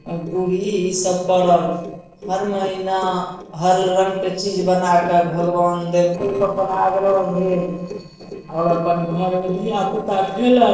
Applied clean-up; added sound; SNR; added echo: neural separator model SepFormer DNS4.